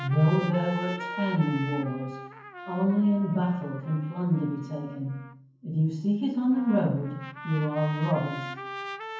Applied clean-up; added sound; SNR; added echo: none; Trumpet; 13 dB; reverberation time 0.9 s.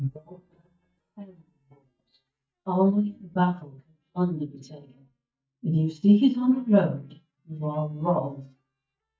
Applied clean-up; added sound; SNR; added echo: neural mask model DeepFilterNet 3.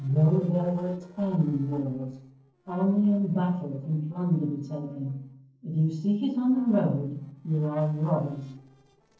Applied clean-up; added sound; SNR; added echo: neural separator model SepFormer DNS4.